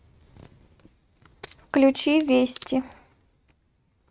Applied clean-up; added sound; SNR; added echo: neural mask model RNNoise.